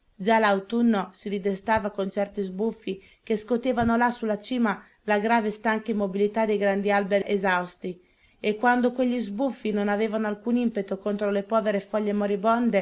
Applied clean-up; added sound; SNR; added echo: none; none; none; none.